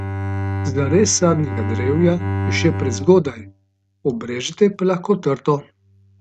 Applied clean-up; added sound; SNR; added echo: neural mask model RNNoise.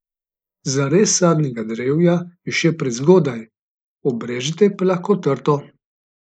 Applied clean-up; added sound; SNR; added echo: neural mask model Resemble Enhance denoiser.